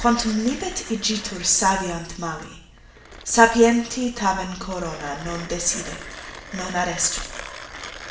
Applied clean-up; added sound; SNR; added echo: none; Mechanisms; 16 dB; reverberation time 0.7 s.